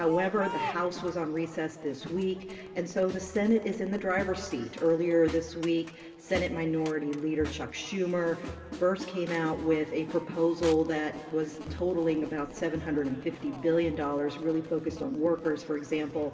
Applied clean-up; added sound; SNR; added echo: none; Crowd; 14 dB; reverberation time 2.2 s.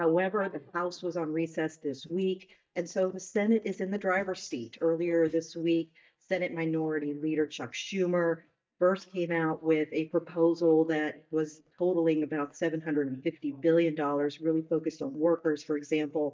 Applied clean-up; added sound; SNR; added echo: neural mask model DeepFilterNet 3.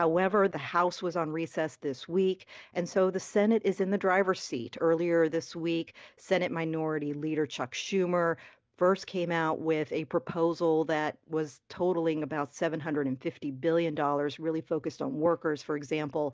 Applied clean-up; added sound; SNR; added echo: none; none; none; none.